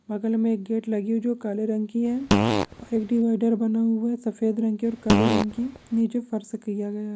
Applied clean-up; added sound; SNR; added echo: none; Fart; 0 dB; none.